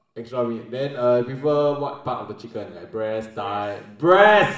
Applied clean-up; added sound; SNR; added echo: none; none; none; reverberation time 0.8 s.